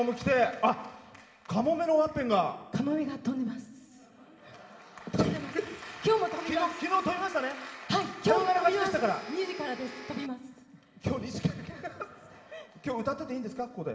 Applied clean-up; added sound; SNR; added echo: none; Domestic sounds, home sounds; 13 dB; reverberation time 2.9 s.